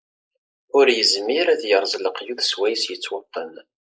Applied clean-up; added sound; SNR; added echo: neural mask model Resemble Enhance denoiser.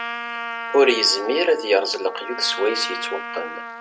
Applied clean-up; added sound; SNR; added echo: none; Trumpet; 9 dB; none.